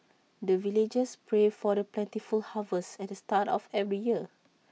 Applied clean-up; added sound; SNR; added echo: none; none; none; none.